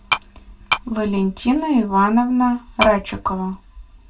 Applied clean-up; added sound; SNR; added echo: none; Tap / Glass; 3 dB; reverberation time 0.2 s.